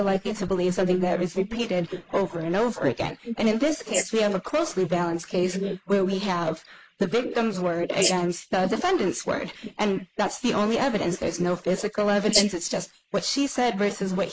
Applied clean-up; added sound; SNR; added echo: neural mask model Resemble Enhance denoiser.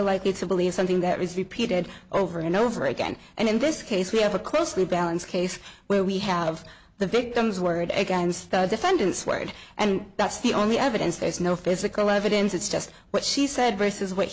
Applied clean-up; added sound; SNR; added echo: none; none; none; none.